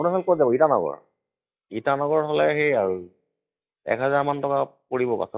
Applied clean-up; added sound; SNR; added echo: classical method log-MMSE.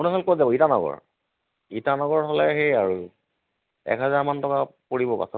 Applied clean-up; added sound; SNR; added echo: none; none; none; none.